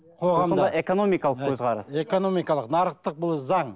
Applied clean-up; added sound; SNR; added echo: none; none; none; none.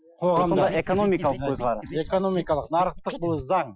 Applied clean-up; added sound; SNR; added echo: classical method Wiener filter.